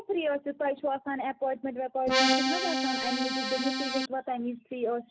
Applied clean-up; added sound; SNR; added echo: none; Accordion; -4 dB; none.